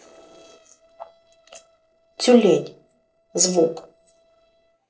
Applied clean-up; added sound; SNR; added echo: neural separator model SepFormer DNS4.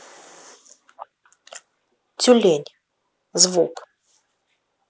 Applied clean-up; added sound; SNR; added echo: none; none; none; none.